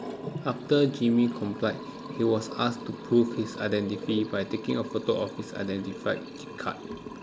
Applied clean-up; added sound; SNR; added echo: none; Liquid; 11 dB; none.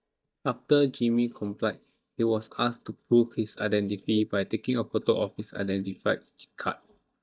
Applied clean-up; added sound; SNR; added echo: neural mask model DeepFilterNet 3.